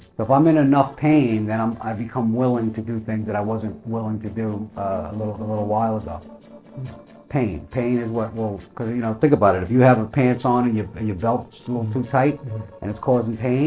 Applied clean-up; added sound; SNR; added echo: neural separator model SepFormer DNS4.